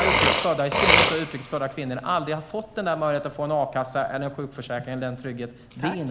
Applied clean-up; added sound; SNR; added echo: none; Burping, eructation; 0 dB; none.